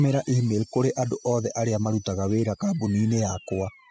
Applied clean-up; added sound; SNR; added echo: classical method spectral subtraction.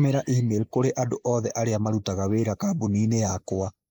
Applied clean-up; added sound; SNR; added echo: neural mask model Resemble Enhance denoiser.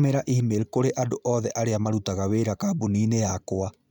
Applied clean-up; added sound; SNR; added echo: none; none; none; none.